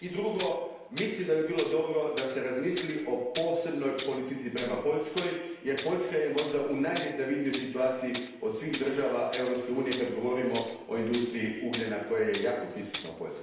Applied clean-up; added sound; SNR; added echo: none; Tools; 14 dB; reverberation time 1.0 s.